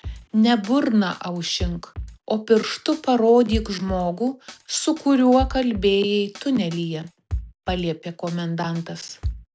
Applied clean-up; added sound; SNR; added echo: none; Drum kit; 13 dB; none.